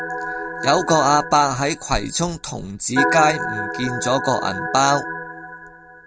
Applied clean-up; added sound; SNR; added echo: none; Organ; 6 dB; none.